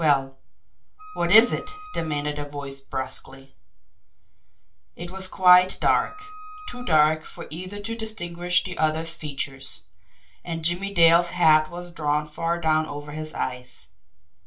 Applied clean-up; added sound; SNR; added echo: none; Wind instrument, woodwind instrument; 17 dB; reverberation time 0.2 s.